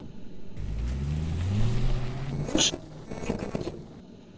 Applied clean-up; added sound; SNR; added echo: neural separator model SepFormer DNS4.